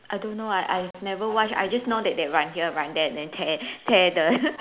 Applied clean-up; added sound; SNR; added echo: none; none; none; none.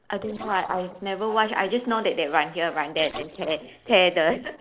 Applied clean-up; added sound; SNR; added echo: neural separator model SepFormer DNS4.